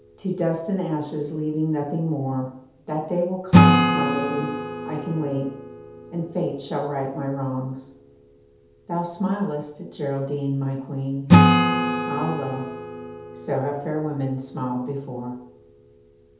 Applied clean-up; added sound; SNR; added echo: none; Acoustic guitar / Strum; -3 dB; reverberation time 0.8 s.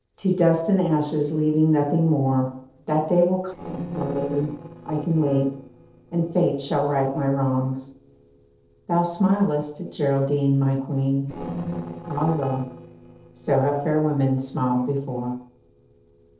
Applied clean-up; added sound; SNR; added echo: neural separator model SepFormer DNS4.